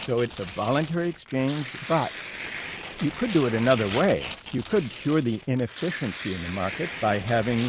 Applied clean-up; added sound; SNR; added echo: none; Tearing; 10 dB; none.